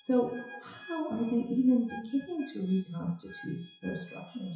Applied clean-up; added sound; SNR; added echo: classical method WPE with log-MMSE.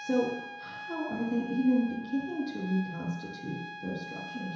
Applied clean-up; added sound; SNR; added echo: none; Trumpet; 11 dB; reverberation time 1.0 s.